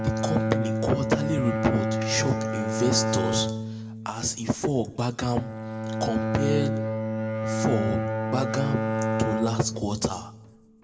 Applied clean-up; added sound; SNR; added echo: none; Bowed string instrument; 0 dB; reverberation time 0.5 s.